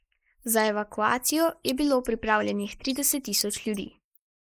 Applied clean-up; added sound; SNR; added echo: neural mask model Resemble Enhance denoiser.